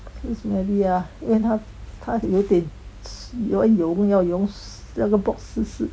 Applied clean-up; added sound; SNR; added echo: none; none; none; none.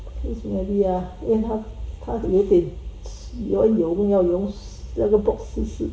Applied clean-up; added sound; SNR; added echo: none; none; none; reverberation time 0.6 s.